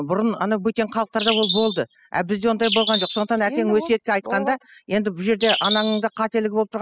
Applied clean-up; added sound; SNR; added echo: classical method spectral subtraction.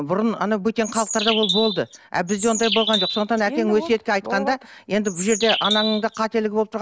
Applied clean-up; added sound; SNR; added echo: none; Bird; 4 dB; none.